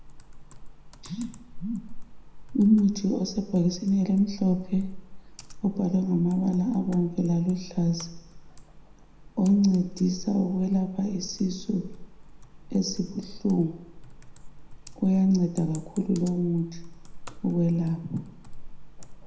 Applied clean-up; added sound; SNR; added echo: none; Computer keyboard; 13 dB; reverberation time 0.7 s.